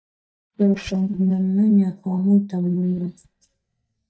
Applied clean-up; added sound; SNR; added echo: neural mask model DeepFilterNet 3.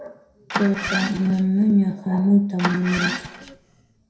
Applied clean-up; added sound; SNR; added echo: none; Engine starting; 7 dB; reverberation time 0.6 s.